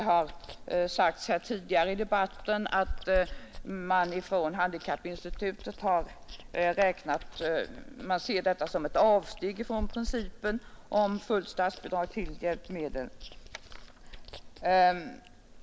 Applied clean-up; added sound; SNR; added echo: none; Chewing, mastication; 12 dB; none.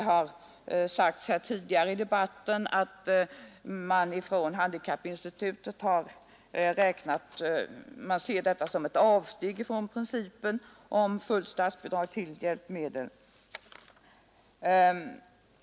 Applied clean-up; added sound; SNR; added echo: none; none; none; none.